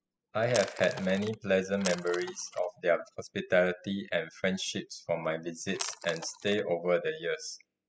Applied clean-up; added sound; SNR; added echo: classical method spectral subtraction.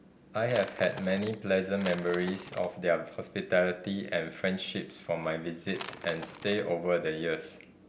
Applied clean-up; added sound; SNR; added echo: none; Crackle / Crushing / Wood; 11 dB; none.